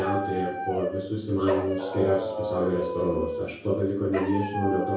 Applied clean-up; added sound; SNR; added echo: none; Dog; 6 dB; reverberation time 0.6 s.